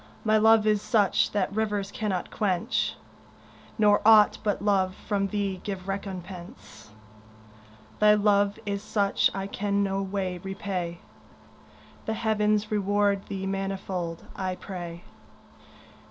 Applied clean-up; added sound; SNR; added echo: none; none; none; none.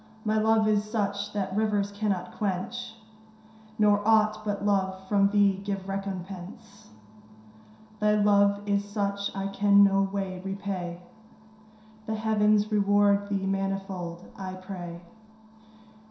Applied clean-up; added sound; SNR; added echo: none; none; none; reverberation time 0.7 s.